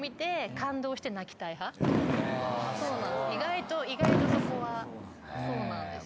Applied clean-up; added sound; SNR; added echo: none; Fireworks; 0 dB; none.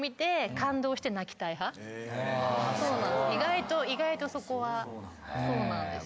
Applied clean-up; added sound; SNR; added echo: none; none; none; none.